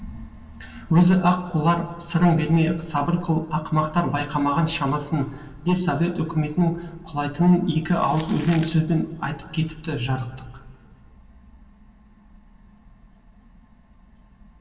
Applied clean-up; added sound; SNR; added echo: none; Crumpling, crinkling; 18 dB; reverberation time 1.8 s.